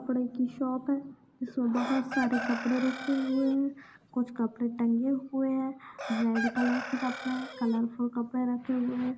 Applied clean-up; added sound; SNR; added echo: none; Chicken, rooster; 12 dB; none.